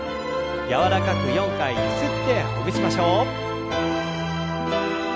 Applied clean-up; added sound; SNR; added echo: none; none; none; none.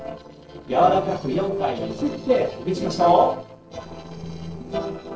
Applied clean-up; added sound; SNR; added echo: neural separator model SepFormer DNS4.